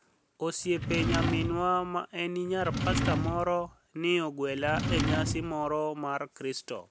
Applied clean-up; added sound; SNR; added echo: none; Drawer open or close; 1 dB; none.